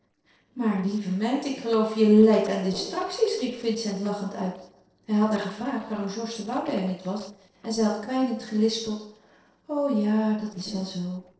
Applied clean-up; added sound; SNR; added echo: neural separator model SepFormer DNS4.